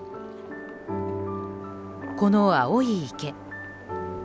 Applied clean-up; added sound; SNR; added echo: none; none; none; none.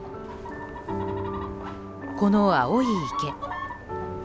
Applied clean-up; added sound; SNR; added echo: none; Chicken, rooster; 9 dB; none.